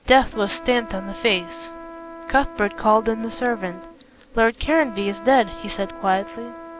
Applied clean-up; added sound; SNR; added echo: none; Trumpet; 15 dB; none.